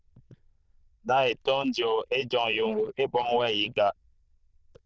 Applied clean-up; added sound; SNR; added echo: neural diffusion model UNIVERSE++.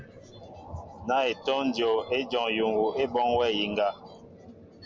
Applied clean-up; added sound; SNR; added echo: none; none; none; none.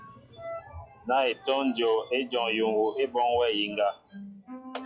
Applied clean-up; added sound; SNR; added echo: classical method log-MMSE.